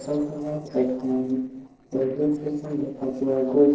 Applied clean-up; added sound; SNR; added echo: neural separator model SepFormer DNS4.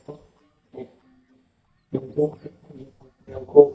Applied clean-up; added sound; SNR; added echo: neural mask model DeepFilterNet 3.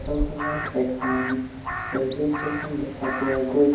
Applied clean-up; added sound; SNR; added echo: none; Crow; 5 dB; reverberation time 0.9 s.